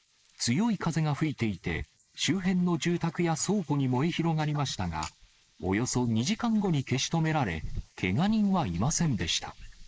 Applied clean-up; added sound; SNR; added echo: neural mask model Resemble Enhance denoiser.